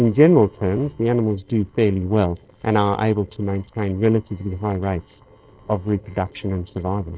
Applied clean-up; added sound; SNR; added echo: neural separator model SepFormer DNS4.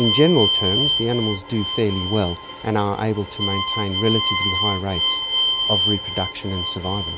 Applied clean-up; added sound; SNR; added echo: none; Bowed string instrument; 1 dB; none.